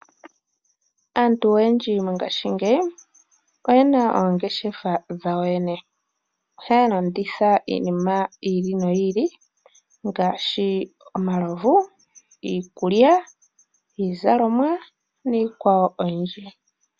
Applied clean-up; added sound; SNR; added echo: none; none; none; none.